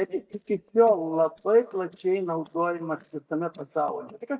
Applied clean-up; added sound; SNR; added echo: neural mask model DeepFilterNet 3.